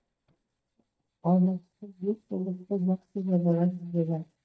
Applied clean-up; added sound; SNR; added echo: neural mask model DeepFilterNet 3.